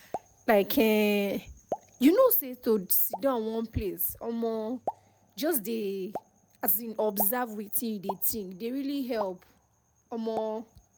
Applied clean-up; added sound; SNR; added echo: none; Explosion; 15 dB; none.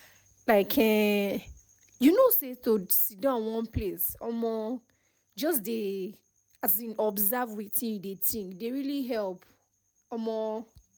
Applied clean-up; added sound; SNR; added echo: none; none; none; none.